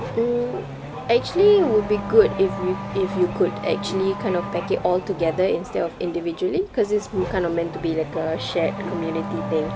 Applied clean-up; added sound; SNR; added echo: none; Race car, auto racing / Accelerating, revving, vroom; 9 dB; none.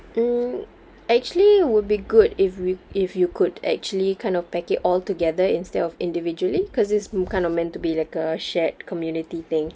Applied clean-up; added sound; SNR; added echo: none; none; none; none.